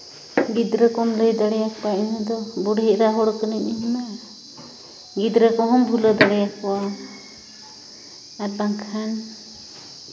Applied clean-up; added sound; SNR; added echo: none; none; none; none.